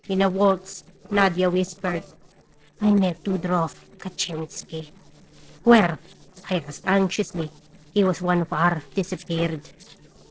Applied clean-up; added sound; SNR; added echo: neural separator model SepFormer DNS4.